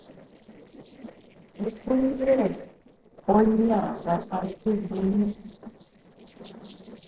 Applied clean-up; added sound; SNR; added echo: neural separator model SepFormer DNS4.